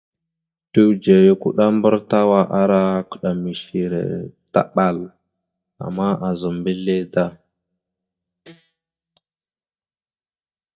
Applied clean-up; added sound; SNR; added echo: neural mask model DeepFilterNet 3.